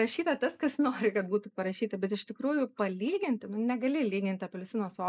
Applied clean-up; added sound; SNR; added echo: neural mask model Resemble Enhance denoiser.